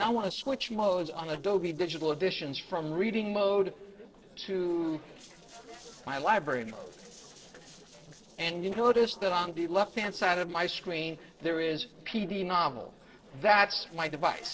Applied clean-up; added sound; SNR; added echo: neural separator model SepFormer DNS4.